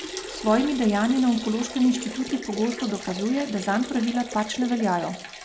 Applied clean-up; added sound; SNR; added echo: none; Liquid; 12 dB; none.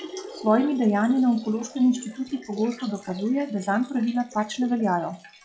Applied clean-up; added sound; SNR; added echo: classical method log-MMSE.